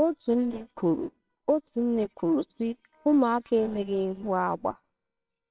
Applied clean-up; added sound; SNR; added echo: neural separator model SepFormer WHAMR!.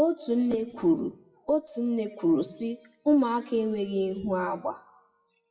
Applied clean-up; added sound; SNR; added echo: classical method WPE with log-MMSE.